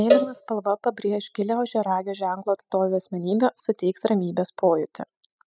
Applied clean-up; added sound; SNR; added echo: classical method spectral subtraction.